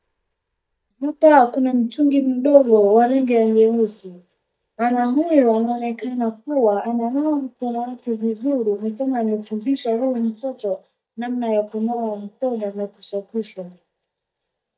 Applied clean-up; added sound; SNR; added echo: neural mask model DeepFilterNet 3.